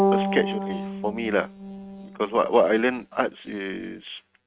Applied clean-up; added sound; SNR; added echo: neural mask model RNNoise.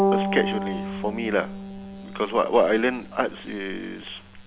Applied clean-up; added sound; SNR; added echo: none; Bowed string instrument; 4 dB; none.